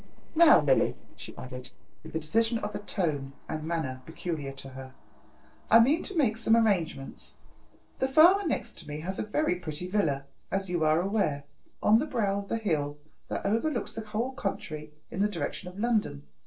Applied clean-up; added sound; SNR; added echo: neural separator model SepFormer DNS4.